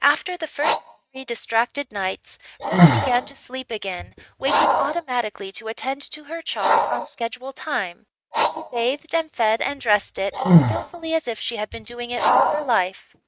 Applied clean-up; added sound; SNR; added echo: neural mask model RNNoise.